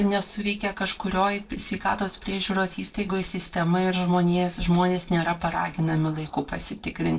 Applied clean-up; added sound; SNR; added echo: neural separator model SepFormer DNS4.